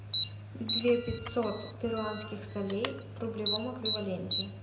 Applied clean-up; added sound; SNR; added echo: none; Alarm; -3 dB; reverberation time 0.7 s.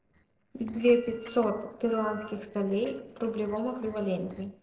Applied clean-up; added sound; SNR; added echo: neural separator model SepFormer DNS4.